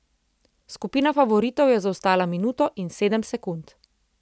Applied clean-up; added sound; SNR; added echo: none; none; none; none.